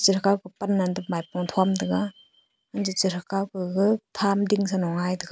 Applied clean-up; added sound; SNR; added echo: none; none; none; none.